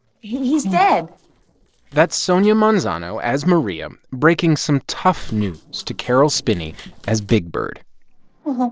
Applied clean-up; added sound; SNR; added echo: neural separator model SepFormer DNS4.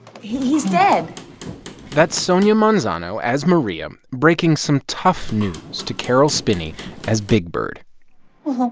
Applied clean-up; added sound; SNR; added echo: none; Hammer / Wood; 17 dB; none.